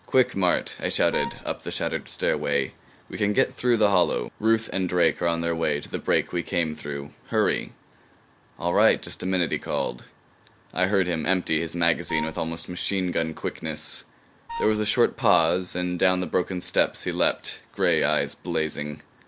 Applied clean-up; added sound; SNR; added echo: none; Wind instrument, woodwind instrument; 10 dB; none.